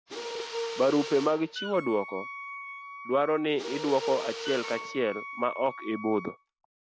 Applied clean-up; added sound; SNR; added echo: none; Mechanisms + Wind instrument, woodwind instrument; 8 dB; none.